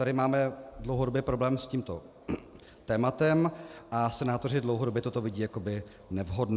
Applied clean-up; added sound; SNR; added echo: none; none; none; none.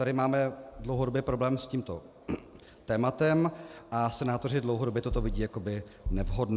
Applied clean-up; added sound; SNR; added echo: none; Bass drum; 1 dB; none.